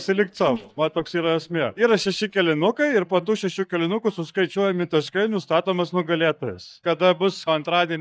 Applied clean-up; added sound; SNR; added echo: neural mask model DeepFilterNet 3.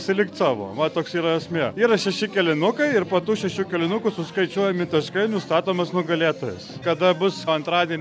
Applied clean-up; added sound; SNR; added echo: none; none; none; none.